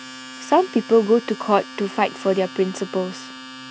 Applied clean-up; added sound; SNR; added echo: none; Domestic sounds, home sounds; 16 dB; none.